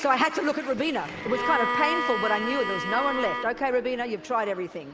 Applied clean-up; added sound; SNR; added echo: none; Bowed string instrument; 3 dB; none.